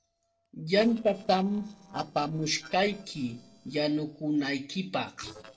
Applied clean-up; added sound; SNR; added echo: neural separator model SepFormer DNS4.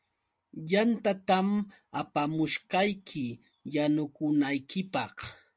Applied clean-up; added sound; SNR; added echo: none; none; none; none.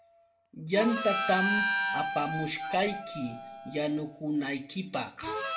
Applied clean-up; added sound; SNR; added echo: none; Harmonica; 2 dB; reverberation time 0.6 s.